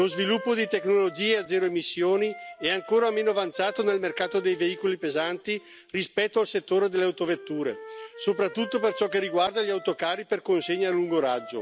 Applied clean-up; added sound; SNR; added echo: none; Wind instrument, woodwind instrument; 16 dB; none.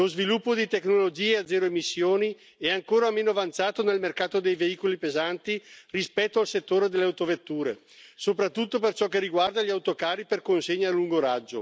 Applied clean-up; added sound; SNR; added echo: none; none; none; none.